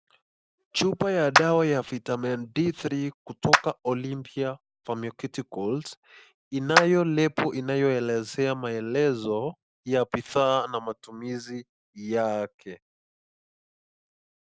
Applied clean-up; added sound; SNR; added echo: none; Clapping; 1 dB; none.